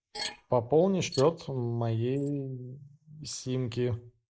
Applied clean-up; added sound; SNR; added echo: neural mask model Resemble Enhance denoiser.